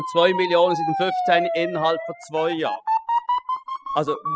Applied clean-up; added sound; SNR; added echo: classical method spectral subtraction.